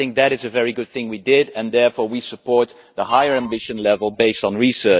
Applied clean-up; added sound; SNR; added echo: neural mask model DeepFilterNet 3.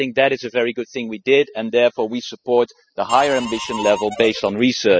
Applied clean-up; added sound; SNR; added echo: classical method spectral subtraction.